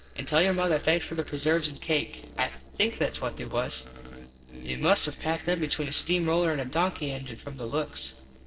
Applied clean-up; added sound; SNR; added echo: neural separator model SepFormer DNS4.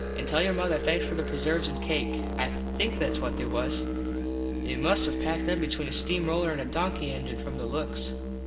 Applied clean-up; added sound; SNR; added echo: none; Musical instrument; 1 dB; reverberation time 2.6 s.